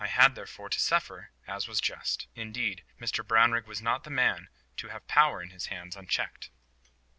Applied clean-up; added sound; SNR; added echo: none; none; none; none.